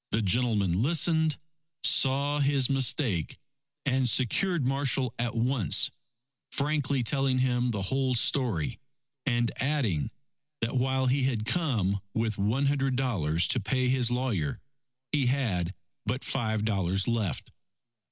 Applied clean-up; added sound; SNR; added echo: none; none; none; none.